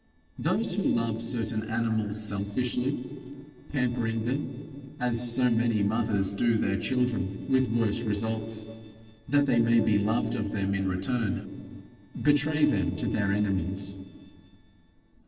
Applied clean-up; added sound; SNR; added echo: neural separator model SepFormer DNS4.